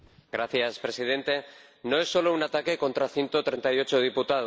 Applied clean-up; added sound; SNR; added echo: none; none; none; none.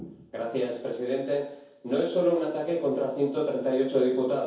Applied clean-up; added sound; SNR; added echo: none; none; none; reverberation time 0.7 s.